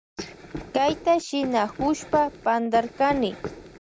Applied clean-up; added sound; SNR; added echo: none; Run; 12 dB; none.